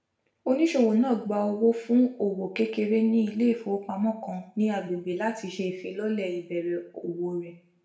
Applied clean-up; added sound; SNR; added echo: none; none; none; reverberation time 0.6 s.